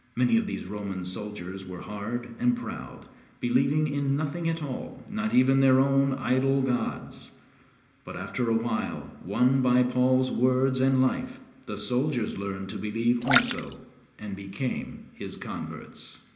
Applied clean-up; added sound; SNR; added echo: none; Splash, splatter; 5 dB; reverberation time 1.0 s.